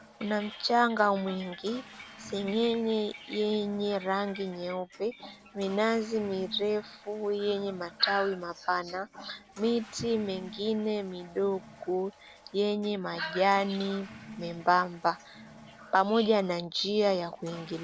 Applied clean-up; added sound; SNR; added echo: none; Toilet flush / Water; 20 dB; none.